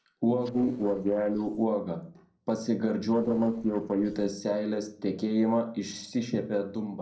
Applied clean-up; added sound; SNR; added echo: neural separator model SepFormer DNS4.